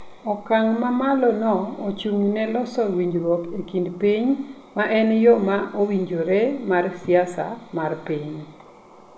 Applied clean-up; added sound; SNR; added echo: none; none; none; none.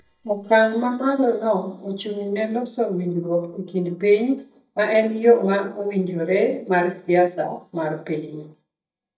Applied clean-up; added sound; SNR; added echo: neural mask model DeepFilterNet 3.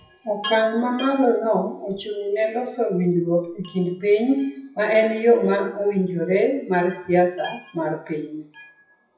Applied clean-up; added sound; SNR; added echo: classical method WPE with log-MMSE.